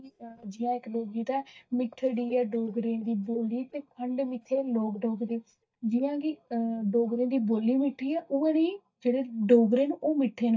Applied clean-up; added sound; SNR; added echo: neural mask model DeepFilterNet 3.